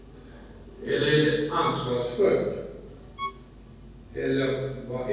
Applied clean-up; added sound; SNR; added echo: none; Bowed string instrument; 14 dB; reverberation time 1.3 s.